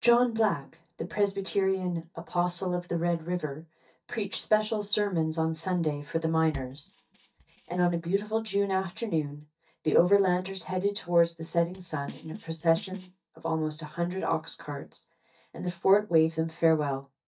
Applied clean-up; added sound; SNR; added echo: neural mask model DeepFilterNet 3.